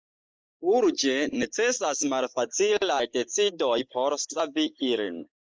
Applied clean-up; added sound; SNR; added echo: neural mask model Resemble Enhance denoiser.